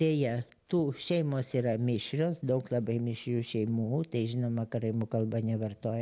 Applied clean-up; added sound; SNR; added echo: none; none; none; none.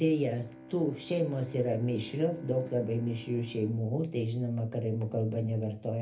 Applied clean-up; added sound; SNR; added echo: none; Bowed string instrument; 19 dB; reverberation time 0.3 s.